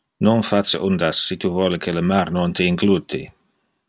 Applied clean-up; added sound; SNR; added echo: none; none; none; none.